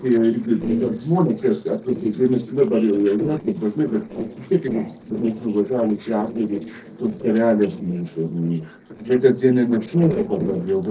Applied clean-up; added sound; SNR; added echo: neural separator model SepFormer DNS4.